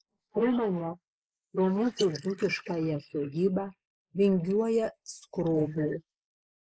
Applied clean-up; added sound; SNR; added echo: neural mask model Resemble Enhance denoiser.